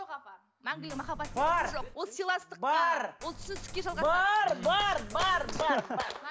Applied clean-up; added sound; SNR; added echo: none; Coin (dropping); 11 dB; none.